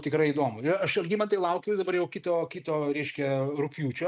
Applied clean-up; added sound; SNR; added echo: neural mask model Resemble Enhance denoiser.